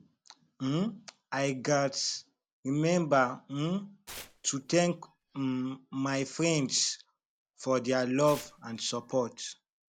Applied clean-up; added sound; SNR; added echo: none; Tearing; 20 dB; none.